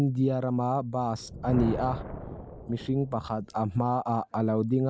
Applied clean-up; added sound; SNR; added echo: none; Thunder; 13 dB; none.